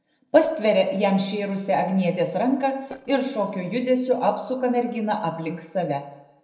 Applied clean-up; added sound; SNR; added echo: neural separator model SepFormer DNS4.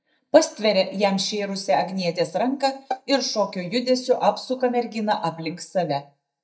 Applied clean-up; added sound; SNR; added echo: neural mask model DeepFilterNet 3.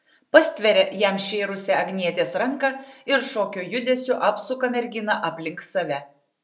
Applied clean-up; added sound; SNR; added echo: none; none; none; none.